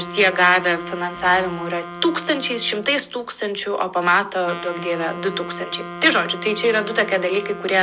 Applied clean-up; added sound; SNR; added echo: none; Wind instrument, woodwind instrument; 12 dB; none.